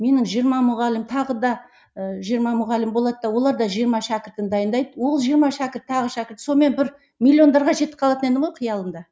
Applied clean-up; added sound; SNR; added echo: none; none; none; none.